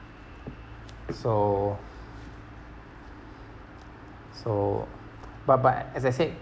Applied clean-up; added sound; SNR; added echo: none; none; none; none.